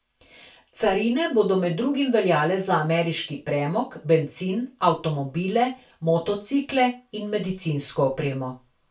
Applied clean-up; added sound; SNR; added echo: none; none; none; reverberation time 0.3 s.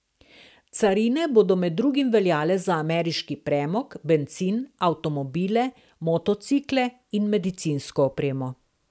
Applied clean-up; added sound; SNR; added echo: none; none; none; none.